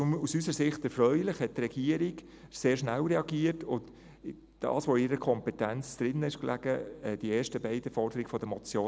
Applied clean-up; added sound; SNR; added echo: none; none; none; none.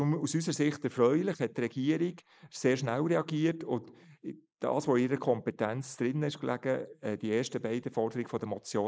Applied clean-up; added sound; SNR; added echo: neural mask model Resemble Enhance denoiser.